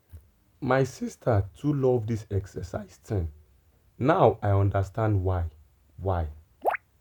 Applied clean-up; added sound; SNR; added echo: none; none; none; none.